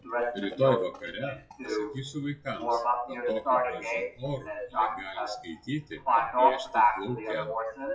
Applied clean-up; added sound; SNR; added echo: classical method WPE with log-MMSE.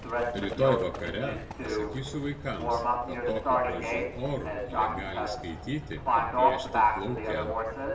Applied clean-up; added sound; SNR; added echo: none; Livestock, farm animals, working animals; -5 dB; reverberation time 0.5 s.